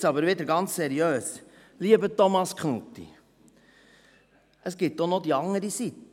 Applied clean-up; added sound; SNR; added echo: none; none; none; none.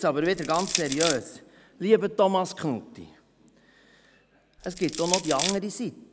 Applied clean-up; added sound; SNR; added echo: none; Crushing; 2 dB; none.